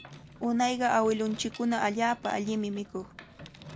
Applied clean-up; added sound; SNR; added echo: none; Mechanisms; 18 dB; none.